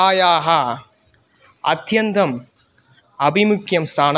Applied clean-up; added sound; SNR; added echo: none; none; none; none.